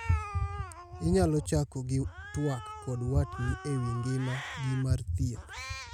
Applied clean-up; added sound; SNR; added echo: none; Cat; 13 dB; none.